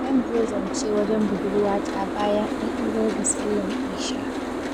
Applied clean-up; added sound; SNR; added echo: none; Boat, Water vehicle; 2 dB; none.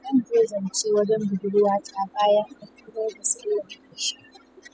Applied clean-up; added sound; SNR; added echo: classical method spectral subtraction.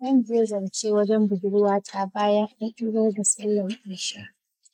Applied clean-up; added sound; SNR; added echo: neural mask model Resemble Enhance denoiser.